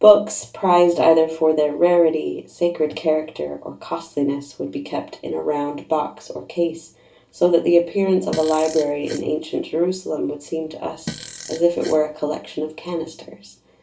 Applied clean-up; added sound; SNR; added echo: none; Fart; 15 dB; reverberation time 0.2 s.